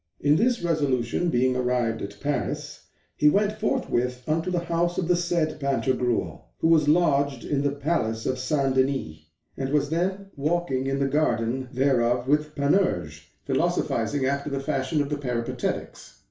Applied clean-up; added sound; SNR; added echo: none; none; none; reverberation time 0.3 s.